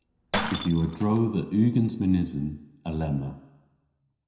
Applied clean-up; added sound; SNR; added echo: none; Shatter; 12 dB; reverberation time 0.8 s.